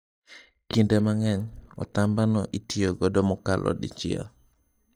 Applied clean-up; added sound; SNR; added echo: neural mask model DeepFilterNet 3.